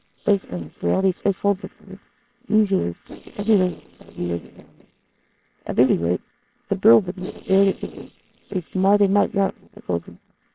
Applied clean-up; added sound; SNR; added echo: neural separator model SepFormer WHAMR!.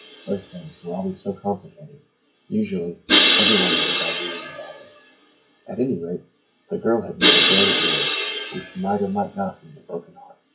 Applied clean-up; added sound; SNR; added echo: classical method WPE with log-MMSE.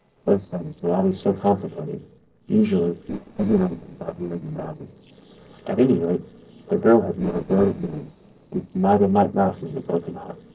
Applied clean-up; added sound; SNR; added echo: neural separator model SepFormer DNS4.